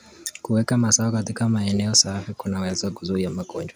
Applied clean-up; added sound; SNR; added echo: none; none; none; none.